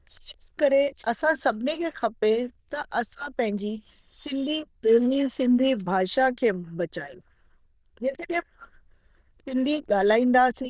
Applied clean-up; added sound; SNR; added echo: neural diffusion model UNIVERSE++.